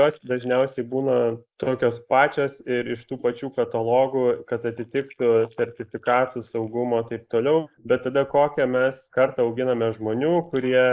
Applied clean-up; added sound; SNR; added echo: neural mask model Resemble Enhance denoiser.